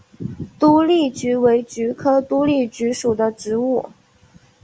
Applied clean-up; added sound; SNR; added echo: none; none; none; none.